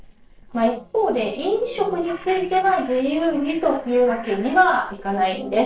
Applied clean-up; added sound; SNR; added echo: neural separator model SepFormer DNS4.